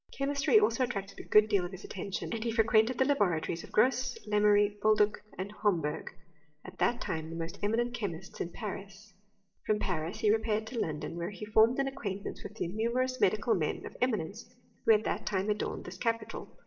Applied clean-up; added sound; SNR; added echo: none; none; none; reverberation time 0.7 s.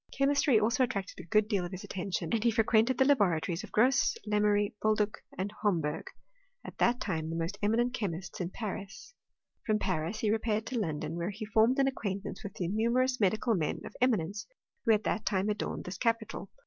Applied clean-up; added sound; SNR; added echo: none; none; none; none.